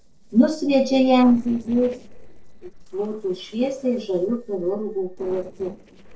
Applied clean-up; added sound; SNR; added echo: neural separator model SepFormer DNS4.